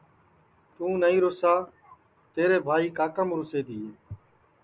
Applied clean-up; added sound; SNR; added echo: none; none; none; none.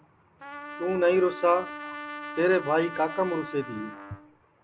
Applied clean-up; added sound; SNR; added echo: none; Trumpet; 12 dB; none.